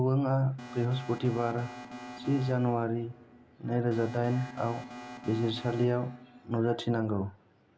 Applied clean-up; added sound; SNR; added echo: none; Alarm; 14 dB; none.